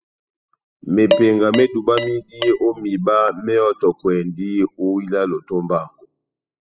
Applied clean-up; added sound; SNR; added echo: classical method spectral subtraction.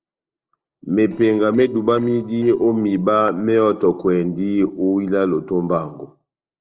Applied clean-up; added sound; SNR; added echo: neural separator model SepFormer DNS4.